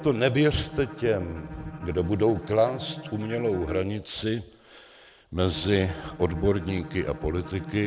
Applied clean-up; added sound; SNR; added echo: none; Bowed string instrument; 13 dB; none.